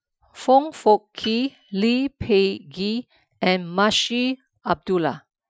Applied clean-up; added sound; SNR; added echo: classical method Wiener filter.